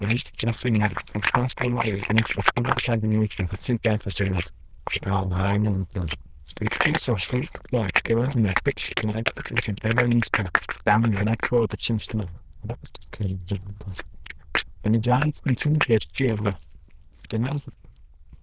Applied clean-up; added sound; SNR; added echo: neural diffusion model UNIVERSE++.